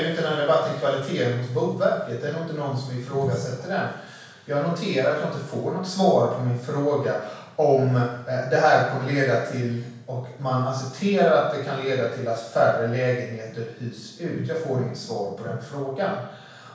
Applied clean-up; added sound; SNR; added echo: none; none; none; reverberation time 0.7 s.